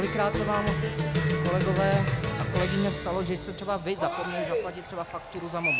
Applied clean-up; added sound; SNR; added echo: none; Cheering; -2 dB; none.